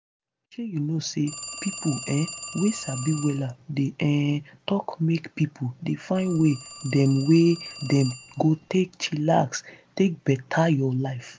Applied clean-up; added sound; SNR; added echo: none; Telephone; 17 dB; none.